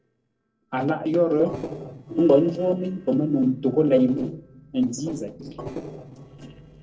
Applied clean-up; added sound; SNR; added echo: neural separator model SepFormer DNS4.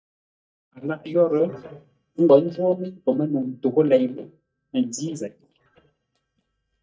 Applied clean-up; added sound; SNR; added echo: neural mask model DeepFilterNet 3.